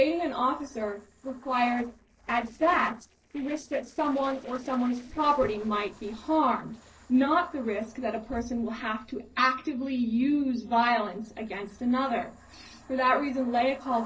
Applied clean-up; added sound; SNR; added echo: neural separator model SepFormer DNS4.